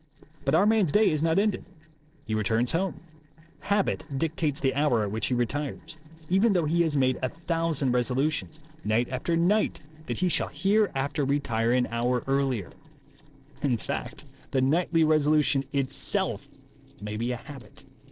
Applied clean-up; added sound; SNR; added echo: neural separator model SepFormer DNS4.